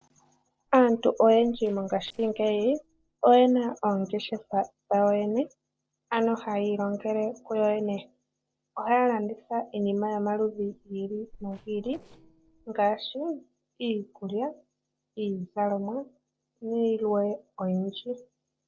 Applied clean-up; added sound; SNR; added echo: neural separator model SepFormer DNS4.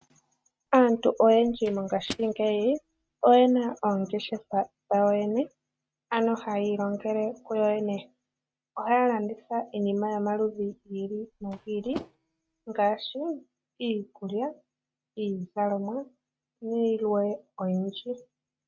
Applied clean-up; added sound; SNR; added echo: neural mask model RNNoise.